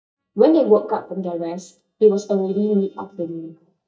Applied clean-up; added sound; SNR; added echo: neural mask model DeepFilterNet 3.